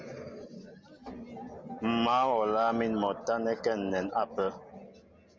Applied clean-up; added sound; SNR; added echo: none; none; none; none.